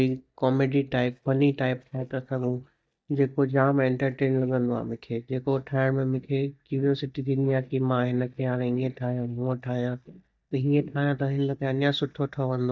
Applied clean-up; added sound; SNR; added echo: neural mask model DeepFilterNet 3.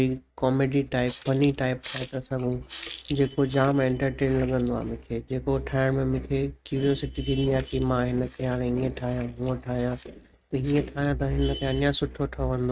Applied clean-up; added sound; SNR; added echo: neural mask model RNNoise.